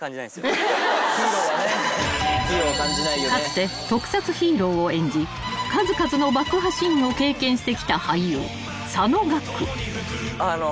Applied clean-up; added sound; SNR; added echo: none; Bowed string instrument; 10 dB; none.